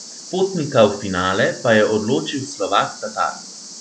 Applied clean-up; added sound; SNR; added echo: none; Cricket; 17 dB; none.